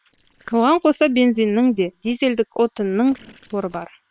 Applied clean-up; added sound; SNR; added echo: neural separator model SepFormer WHAM!.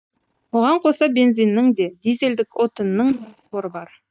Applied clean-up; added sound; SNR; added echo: neural mask model DeepFilterNet 3.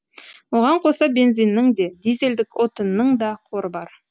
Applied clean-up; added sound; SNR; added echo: none; none; none; none.